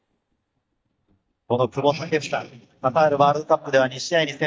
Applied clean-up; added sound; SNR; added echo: neural mask model DeepFilterNet 3.